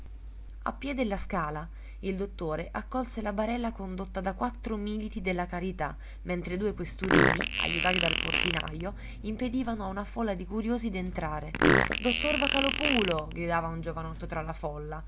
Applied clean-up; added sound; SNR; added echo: none; Fart; -2 dB; none.